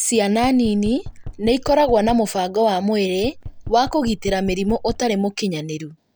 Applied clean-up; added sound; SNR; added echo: none; Knock; 13 dB; none.